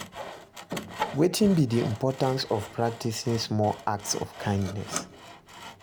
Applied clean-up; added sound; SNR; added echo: none; Sawing; 12 dB; none.